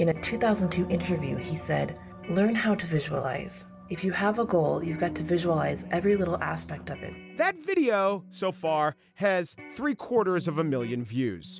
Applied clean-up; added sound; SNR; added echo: none; Electric guitar; 18 dB; none.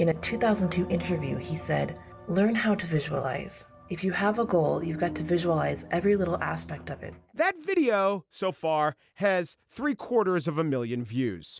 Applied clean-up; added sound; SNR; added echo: none; none; none; none.